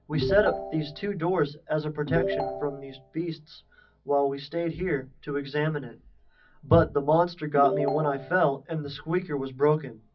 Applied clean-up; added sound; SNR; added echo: none; Ringtone / Chime; 5 dB; reverberation time 0.4 s.